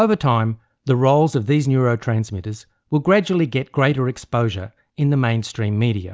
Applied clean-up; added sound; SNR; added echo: none; none; none; none.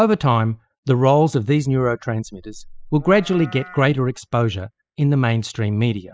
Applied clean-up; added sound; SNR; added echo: classical method spectral subtraction.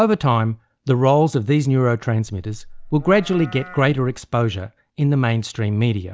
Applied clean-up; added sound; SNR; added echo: none; Livestock, farm animals, working animals; 18 dB; none.